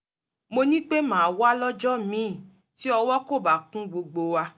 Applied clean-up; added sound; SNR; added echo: none; none; none; none.